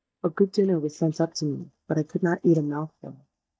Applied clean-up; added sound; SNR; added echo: neural mask model DeepFilterNet 3.